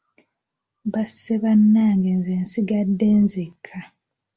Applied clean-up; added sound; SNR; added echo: none; none; none; none.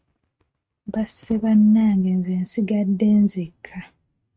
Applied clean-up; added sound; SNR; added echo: neural mask model RNNoise.